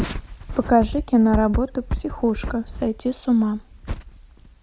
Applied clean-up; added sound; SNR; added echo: none; none; none; none.